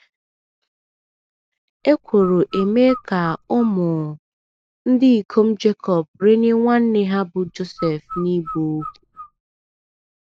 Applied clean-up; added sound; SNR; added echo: none; Bird; 15 dB; none.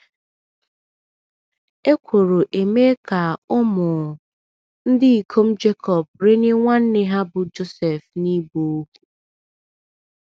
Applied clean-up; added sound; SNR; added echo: none; none; none; none.